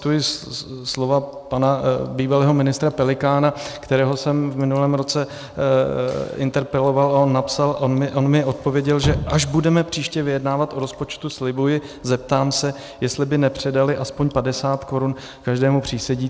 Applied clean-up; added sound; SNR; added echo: none; Drip; 18 dB; none.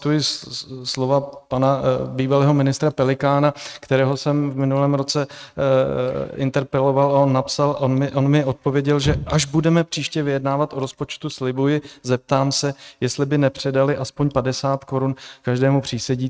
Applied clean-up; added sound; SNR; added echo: neural mask model RNNoise.